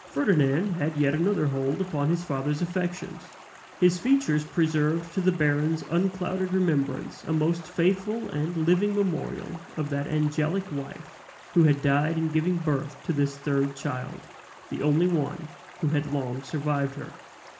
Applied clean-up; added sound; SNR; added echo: none; Stream; 20 dB; reverberation time 0.4 s.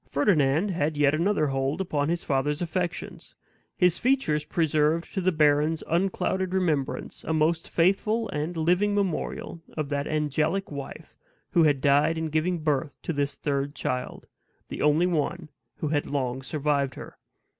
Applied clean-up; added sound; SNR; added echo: none; none; none; none.